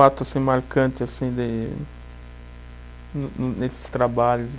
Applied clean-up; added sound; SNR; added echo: none; none; none; none.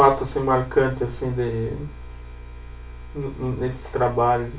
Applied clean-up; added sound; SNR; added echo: none; none; none; reverberation time 0.3 s.